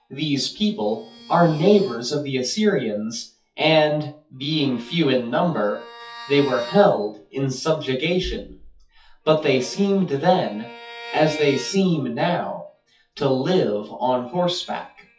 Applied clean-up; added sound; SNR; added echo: classical method WPE with log-MMSE.